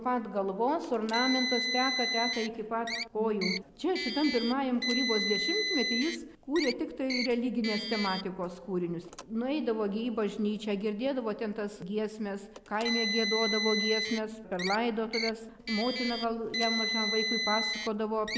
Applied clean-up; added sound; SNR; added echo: none; Car; 4 dB; none.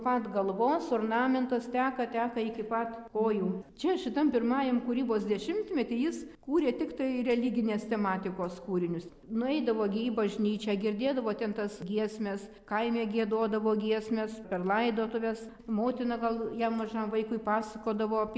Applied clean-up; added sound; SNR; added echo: none; none; none; none.